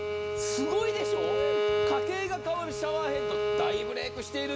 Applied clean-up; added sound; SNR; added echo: none; Bowed string instrument; -3 dB; none.